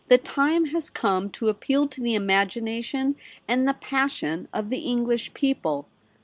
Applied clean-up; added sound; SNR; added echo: none; none; none; none.